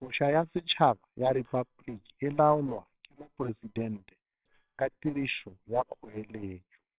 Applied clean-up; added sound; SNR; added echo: neural separator model SepFormer WHAMR!.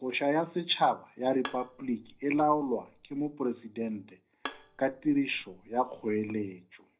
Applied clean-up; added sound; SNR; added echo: none; Bowed string instrument; 17 dB; reverberation time 0.4 s.